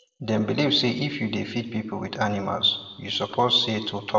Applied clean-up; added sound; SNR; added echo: none; none; none; reverberation time 1.0 s.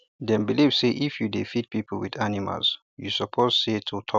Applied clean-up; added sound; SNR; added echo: none; none; none; none.